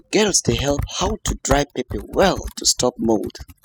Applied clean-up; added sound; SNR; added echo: classical method spectral subtraction.